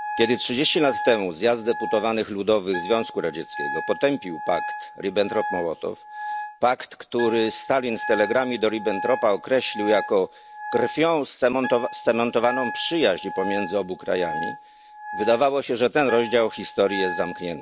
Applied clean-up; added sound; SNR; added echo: none; Wind instrument, woodwind instrument; 10 dB; none.